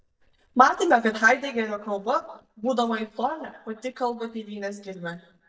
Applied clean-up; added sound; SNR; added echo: neural mask model DeepFilterNet 3.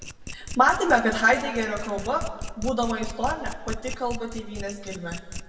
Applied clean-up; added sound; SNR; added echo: none; Domestic sounds, home sounds; 9 dB; reverberation time 1.6 s.